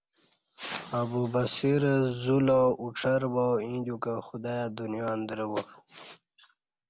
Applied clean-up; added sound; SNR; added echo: none; none; none; none.